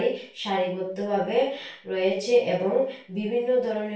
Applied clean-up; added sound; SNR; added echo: none; none; none; reverberation time 0.3 s.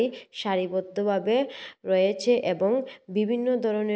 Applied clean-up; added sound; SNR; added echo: none; none; none; none.